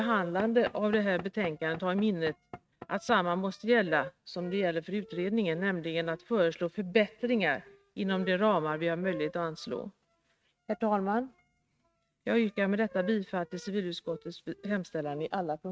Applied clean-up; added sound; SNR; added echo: neural mask model RNNoise.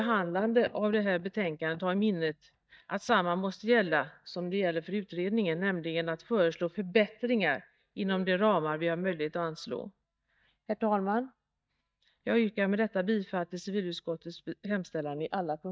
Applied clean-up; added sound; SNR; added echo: neural mask model DeepFilterNet 3.